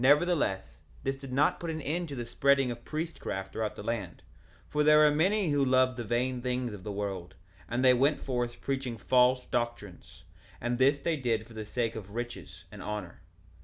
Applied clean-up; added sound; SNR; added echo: none; none; none; none.